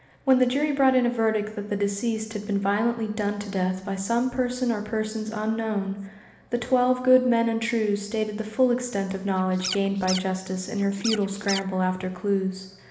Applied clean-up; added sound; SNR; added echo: none; Scratching (performance technique); 9 dB; reverberation time 1.1 s.